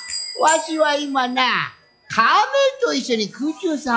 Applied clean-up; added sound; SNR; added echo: classical method log-MMSE.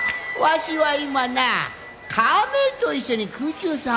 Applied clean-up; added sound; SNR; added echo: none; Squeak / Bell; 1 dB; none.